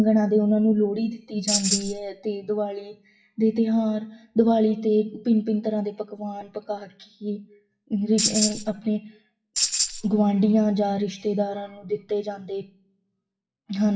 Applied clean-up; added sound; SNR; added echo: classical method WPE with log-MMSE.